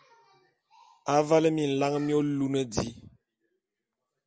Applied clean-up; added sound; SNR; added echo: none; none; none; none.